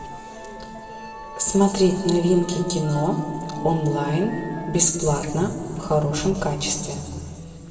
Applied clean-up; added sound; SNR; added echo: none; Musical instrument; 13 dB; reverberation time 2.3 s.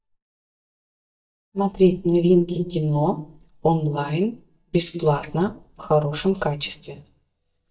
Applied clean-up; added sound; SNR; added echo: neural mask model DeepFilterNet 3.